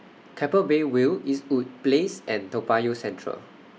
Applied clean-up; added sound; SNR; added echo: none; none; none; none.